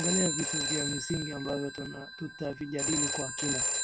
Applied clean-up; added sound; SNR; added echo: none; Telephone; -2 dB; none.